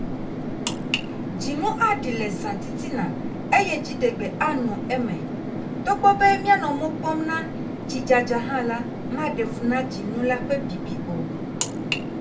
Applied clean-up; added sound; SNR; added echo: none; Fixed-wing aircraft, airplane; 5 dB; reverberation time 0.2 s.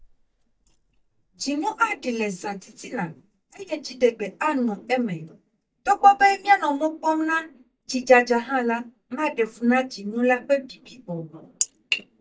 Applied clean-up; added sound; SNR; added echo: neural mask model DeepFilterNet 3.